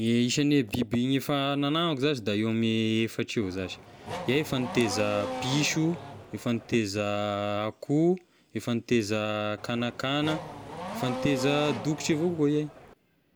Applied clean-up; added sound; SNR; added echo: none; Race car, auto racing / Accelerating, revving, vroom; 9 dB; none.